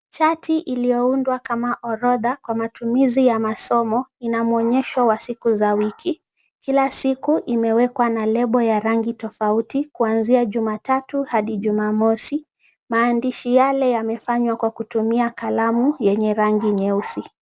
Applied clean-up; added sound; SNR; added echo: none; none; none; none.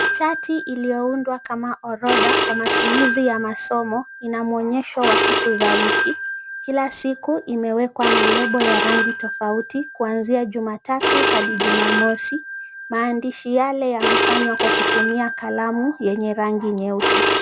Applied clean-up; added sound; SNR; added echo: none; Telephone; 0 dB; none.